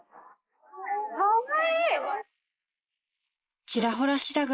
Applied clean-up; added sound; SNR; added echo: neural mask model Resemble Enhance denoiser.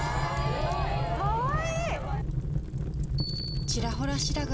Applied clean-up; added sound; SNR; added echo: none; Fire; -3 dB; none.